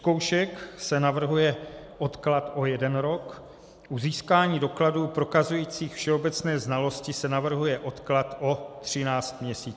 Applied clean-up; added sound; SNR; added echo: none; none; none; none.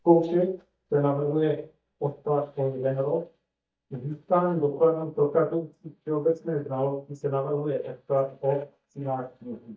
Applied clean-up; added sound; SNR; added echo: neural mask model DeepFilterNet 3.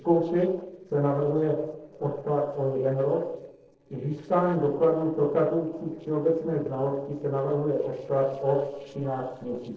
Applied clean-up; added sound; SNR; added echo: neural separator model SepFormer DNS4.